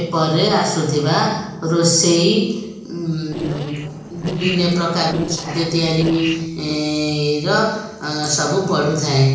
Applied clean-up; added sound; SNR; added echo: neural separator model SepFormer DNS4.